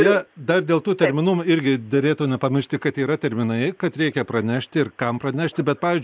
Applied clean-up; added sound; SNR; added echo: none; none; none; none.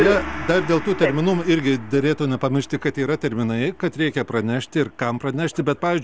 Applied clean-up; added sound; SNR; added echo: none; Gong; 14 dB; none.